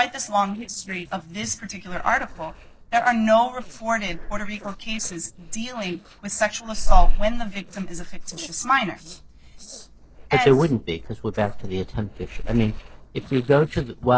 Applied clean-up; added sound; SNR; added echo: neural separator model SepFormer DNS4.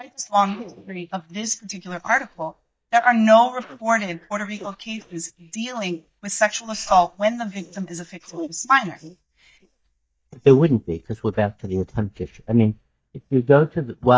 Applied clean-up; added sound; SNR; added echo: neural mask model DeepFilterNet 3.